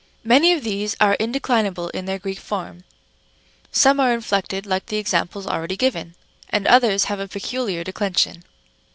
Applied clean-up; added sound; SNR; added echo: none; none; none; none.